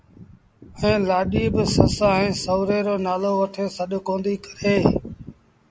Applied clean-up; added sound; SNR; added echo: none; none; none; none.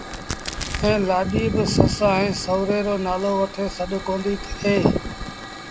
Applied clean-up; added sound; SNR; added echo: none; Hiss / Fire + Crack; 11 dB; none.